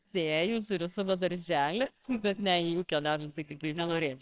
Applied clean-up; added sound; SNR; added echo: neural separator model SepFormer WHAMR!.